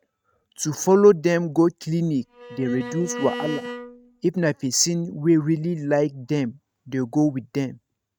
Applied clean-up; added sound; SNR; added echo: neural mask model RNNoise.